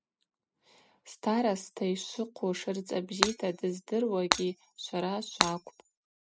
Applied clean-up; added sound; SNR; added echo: classical method spectral subtraction.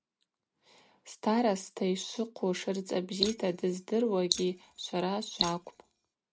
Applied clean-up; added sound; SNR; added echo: neural mask model Resemble Enhance denoiser.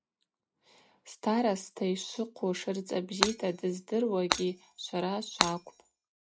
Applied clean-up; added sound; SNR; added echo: classical method log-MMSE.